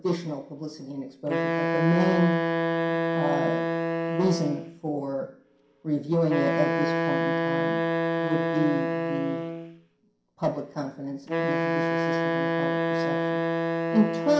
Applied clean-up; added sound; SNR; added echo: none; Wind instrument, woodwind instrument; -2 dB; reverberation time 0.5 s.